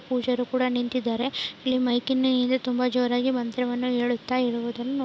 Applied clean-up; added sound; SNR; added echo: none; none; none; none.